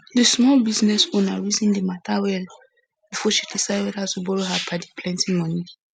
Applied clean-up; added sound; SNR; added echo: none; none; none; none.